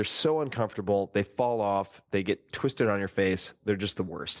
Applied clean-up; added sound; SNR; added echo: none; none; none; none.